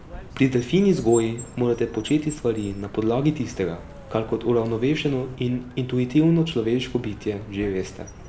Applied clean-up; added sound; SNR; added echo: none; Car; 17 dB; none.